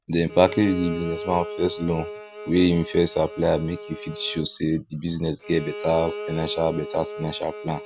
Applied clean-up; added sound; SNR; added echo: none; Bowed string instrument; 11 dB; none.